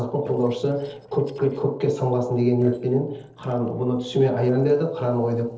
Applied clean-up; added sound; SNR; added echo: neural separator model SepFormer DNS4.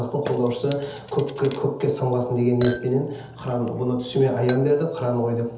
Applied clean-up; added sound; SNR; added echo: none; Chink, clink / Liquid; 12 dB; reverberation time 0.8 s.